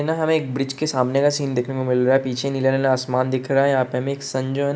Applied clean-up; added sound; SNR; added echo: none; none; none; none.